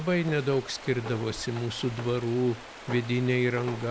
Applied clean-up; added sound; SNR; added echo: none; Stream + Drawer open or close; 14 dB; none.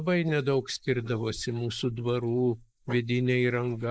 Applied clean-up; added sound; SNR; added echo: neural mask model Resemble Enhance denoiser.